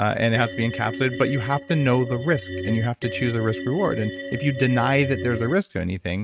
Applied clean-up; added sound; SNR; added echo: neural mask model RNNoise.